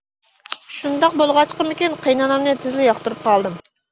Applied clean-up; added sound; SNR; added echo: none; Engine; 18 dB; none.